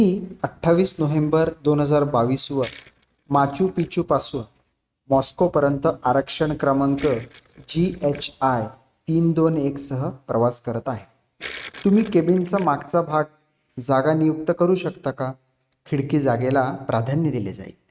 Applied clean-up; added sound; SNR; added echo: neural mask model RNNoise.